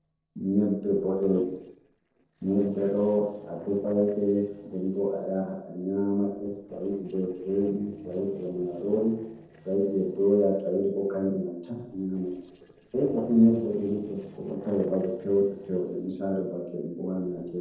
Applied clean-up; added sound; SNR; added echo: neural separator model SepFormer DNS4.